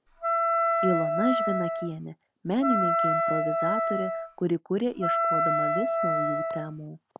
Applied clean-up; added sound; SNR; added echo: none; Wind instrument, woodwind instrument; -5 dB; none.